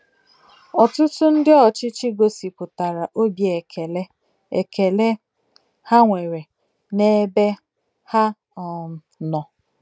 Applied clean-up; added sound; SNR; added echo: none; none; none; none.